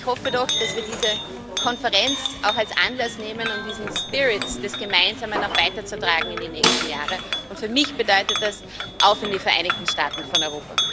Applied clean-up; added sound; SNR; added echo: none; Snare drum + Chink, clink; 3 dB; none.